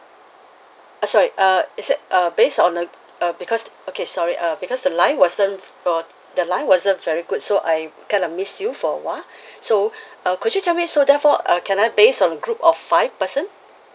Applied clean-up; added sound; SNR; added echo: none; none; none; none.